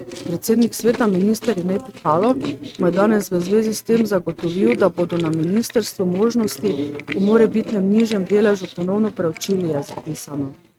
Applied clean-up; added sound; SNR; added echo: neural mask model RNNoise.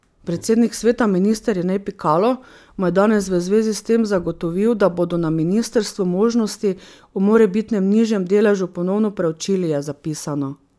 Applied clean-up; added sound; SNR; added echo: none; none; none; none.